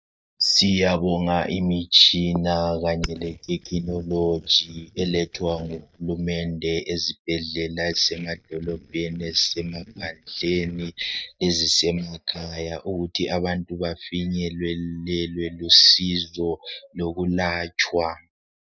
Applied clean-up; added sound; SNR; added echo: neural mask model DeepFilterNet 3.